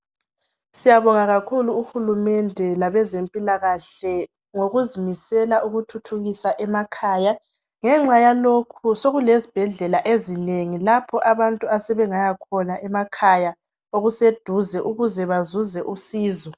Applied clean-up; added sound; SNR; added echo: none; none; none; none.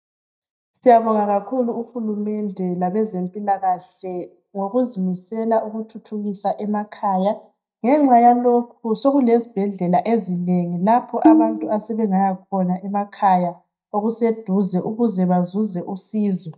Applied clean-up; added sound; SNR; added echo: neural mask model DeepFilterNet 3.